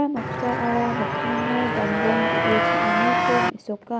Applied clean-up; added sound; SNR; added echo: none; Motorcycle; -3 dB; none.